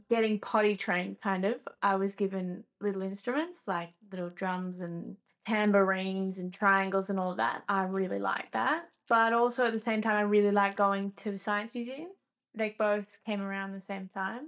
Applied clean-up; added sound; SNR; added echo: neural mask model DeepFilterNet 3.